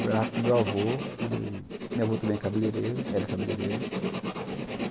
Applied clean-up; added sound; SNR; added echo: none; Writing; 3 dB; none.